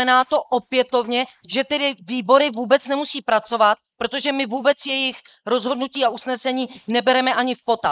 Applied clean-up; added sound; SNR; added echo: neural mask model Resemble Enhance denoiser.